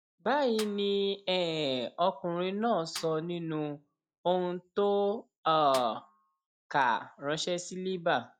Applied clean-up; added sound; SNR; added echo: classical method log-MMSE.